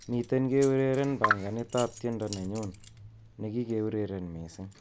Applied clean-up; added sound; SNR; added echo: none; Keys jangling; 10 dB; none.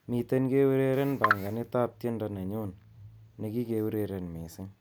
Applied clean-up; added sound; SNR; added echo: none; none; none; none.